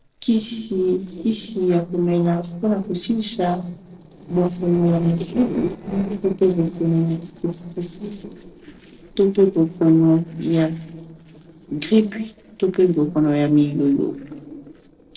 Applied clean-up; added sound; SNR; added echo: neural separator model SepFormer DNS4.